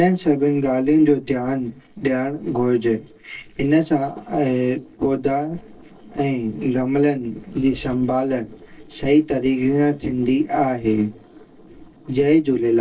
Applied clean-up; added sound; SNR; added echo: neural separator model SepFormer DNS4.